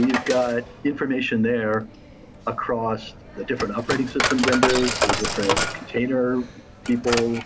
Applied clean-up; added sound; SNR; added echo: none; Coin (dropping); 4 dB; none.